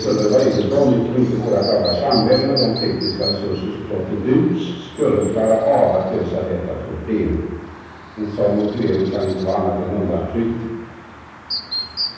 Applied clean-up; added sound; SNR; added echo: none; Chirp, tweet; 13 dB; reverberation time 1.1 s.